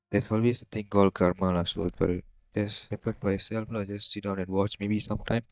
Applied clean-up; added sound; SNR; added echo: neural mask model DeepFilterNet 3.